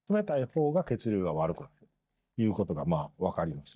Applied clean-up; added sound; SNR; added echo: neural mask model DeepFilterNet 3.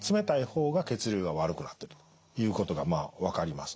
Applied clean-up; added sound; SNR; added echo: none; none; none; none.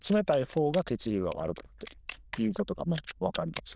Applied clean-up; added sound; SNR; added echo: neural diffusion model UNIVERSE++.